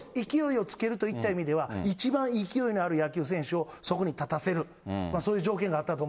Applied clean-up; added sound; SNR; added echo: none; none; none; none.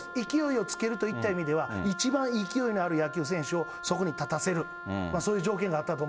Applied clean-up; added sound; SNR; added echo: none; Wind instrument, woodwind instrument; 11 dB; none.